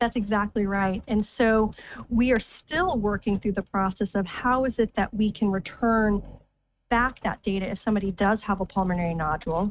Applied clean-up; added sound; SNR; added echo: neural mask model RNNoise.